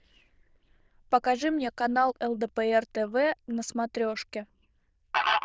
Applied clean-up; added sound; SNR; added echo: neural diffusion model UNIVERSE++.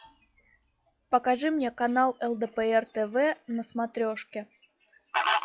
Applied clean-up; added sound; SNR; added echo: classical method log-MMSE.